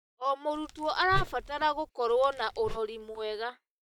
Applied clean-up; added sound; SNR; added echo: neural mask model DeepFilterNet 3.